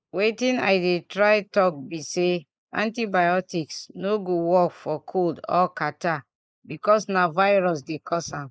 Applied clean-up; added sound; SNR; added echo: neural mask model Resemble Enhance denoiser.